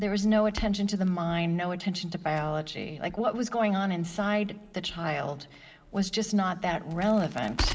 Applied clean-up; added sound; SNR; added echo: none; Crackle; 12 dB; reverberation time 1.6 s.